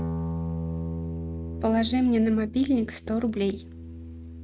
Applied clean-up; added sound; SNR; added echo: neural mask model RNNoise.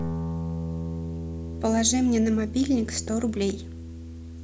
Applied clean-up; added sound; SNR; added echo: none; Guitar; 6 dB; none.